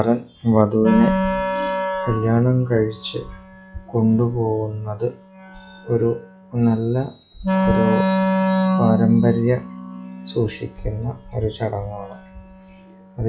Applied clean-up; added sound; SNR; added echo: classical method log-MMSE.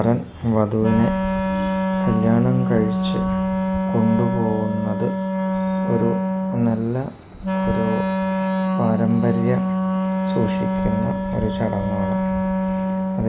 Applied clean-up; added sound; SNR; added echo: none; Wind instrument, woodwind instrument; -1 dB; none.